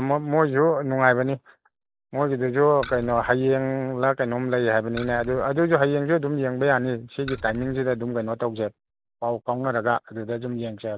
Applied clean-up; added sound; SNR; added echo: neural mask model DeepFilterNet 3.